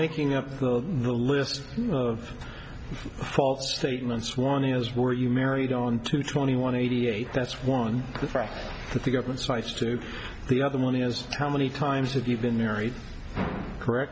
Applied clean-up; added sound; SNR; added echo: none; none; none; none.